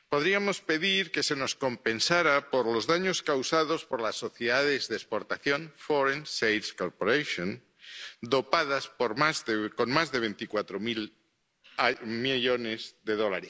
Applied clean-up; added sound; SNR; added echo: none; none; none; none.